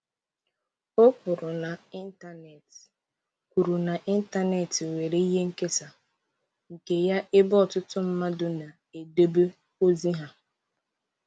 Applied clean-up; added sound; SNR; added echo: none; none; none; none.